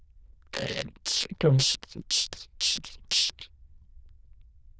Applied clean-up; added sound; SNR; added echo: neural diffusion model UNIVERSE++.